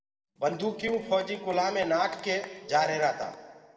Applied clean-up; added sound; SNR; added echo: neural separator model SepFormer DNS4.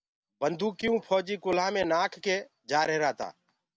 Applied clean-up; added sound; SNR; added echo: none; none; none; none.